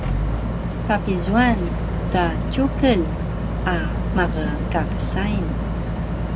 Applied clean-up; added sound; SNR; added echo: none; Boat, Water vehicle; -1 dB; none.